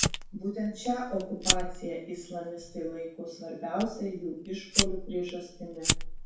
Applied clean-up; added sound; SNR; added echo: none; Fire; -1 dB; reverberation time 0.6 s.